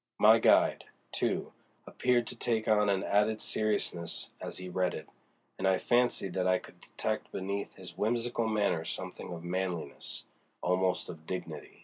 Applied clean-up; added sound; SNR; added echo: none; none; none; none.